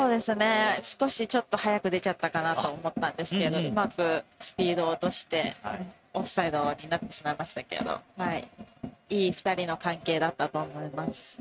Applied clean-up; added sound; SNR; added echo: neural mask model RNNoise.